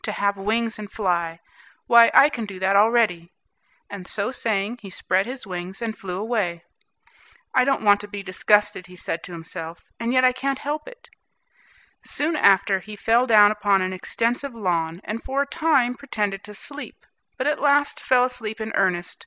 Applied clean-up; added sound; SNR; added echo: none; none; none; none.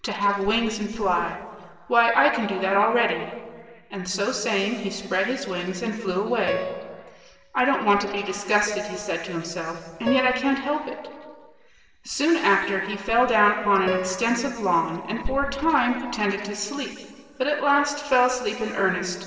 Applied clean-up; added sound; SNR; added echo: neural separator model SepFormer DNS4.